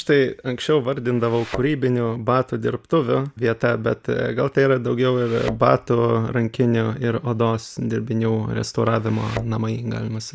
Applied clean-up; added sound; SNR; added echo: none; Thump, thud; 14 dB; none.